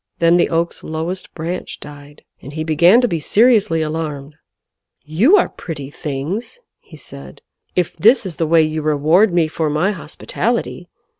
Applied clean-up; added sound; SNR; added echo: none; none; none; none.